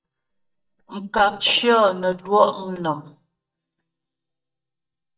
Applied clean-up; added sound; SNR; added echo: neural mask model DeepFilterNet 3.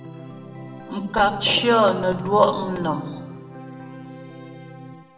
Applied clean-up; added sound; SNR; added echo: none; Organ; 13 dB; reverberation time 0.8 s.